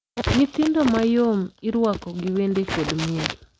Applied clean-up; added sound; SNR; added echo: none; none; none; none.